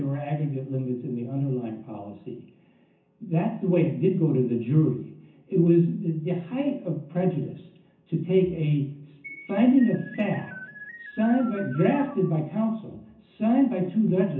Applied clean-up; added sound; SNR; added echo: none; Keyboard (musical); 18 dB; reverberation time 0.6 s.